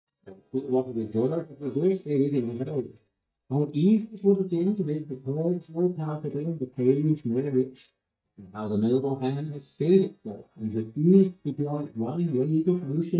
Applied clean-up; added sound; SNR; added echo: neural mask model DeepFilterNet 3.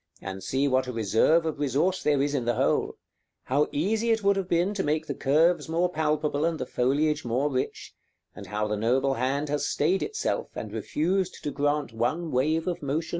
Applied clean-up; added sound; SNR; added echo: none; none; none; none.